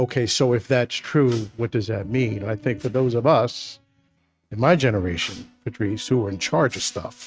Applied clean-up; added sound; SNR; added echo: neural mask model RNNoise.